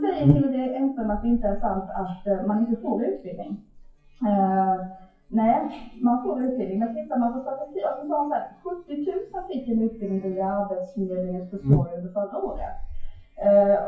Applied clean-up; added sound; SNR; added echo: classical method WPE with log-MMSE.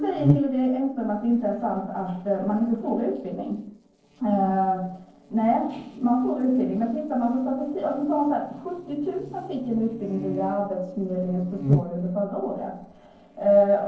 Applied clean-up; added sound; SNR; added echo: neural separator model SepFormer DNS4.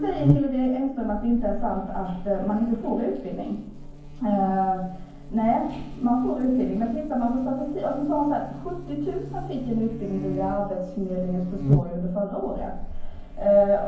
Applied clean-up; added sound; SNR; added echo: none; Buzz; 6 dB; reverberation time 0.9 s.